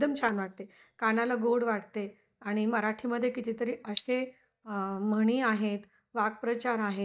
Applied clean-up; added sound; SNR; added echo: neural mask model DeepFilterNet 3.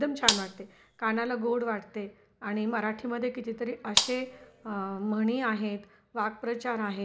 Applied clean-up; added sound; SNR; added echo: none; Gunshot, gunfire; 0 dB; none.